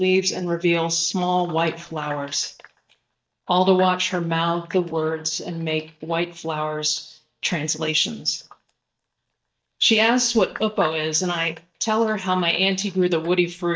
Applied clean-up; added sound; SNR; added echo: neural mask model DeepFilterNet 3.